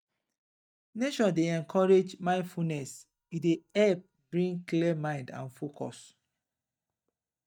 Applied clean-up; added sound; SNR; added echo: neural mask model DeepFilterNet 3.